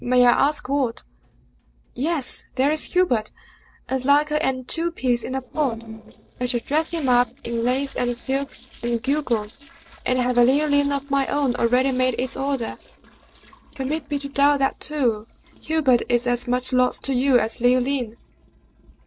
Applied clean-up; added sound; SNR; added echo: neural separator model SepFormer DNS4.